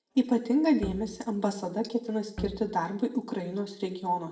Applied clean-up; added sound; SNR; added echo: none; Bowed string instrument; 13 dB; reverberation time 0.5 s.